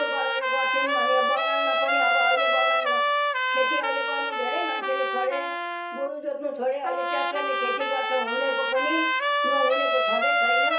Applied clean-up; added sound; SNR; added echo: none; Trumpet; -4 dB; reverberation time 0.7 s.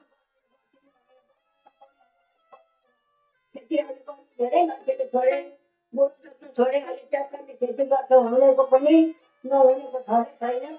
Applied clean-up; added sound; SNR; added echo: neural mask model DeepFilterNet 3.